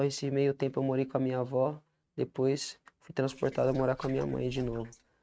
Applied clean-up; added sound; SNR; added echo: neural mask model RNNoise.